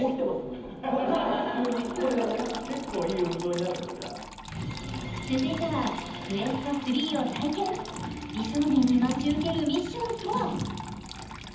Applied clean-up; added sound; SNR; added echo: none; Trickle, dribble / Water tap, faucet; 13 dB; reverberation time 0.8 s.